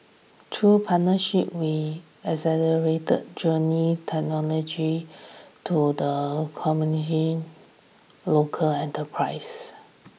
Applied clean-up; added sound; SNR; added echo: none; none; none; none.